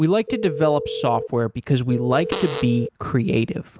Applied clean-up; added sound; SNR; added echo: none; Telephone + Fart; 6 dB; none.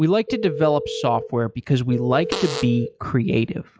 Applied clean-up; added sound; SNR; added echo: classical method log-MMSE.